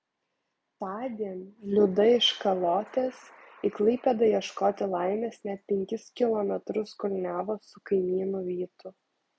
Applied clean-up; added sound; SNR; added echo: none; none; none; none.